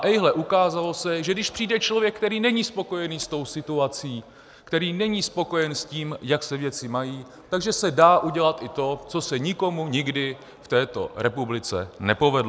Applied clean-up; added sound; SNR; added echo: none; none; none; none.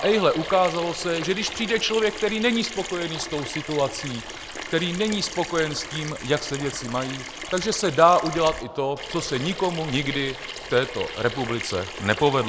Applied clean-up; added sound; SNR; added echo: none; Sink (filling or washing) / Water tap, faucet; 11 dB; none.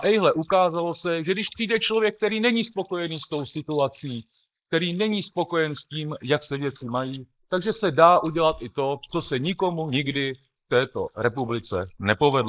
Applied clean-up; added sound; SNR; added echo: neural mask model Resemble Enhance denoiser.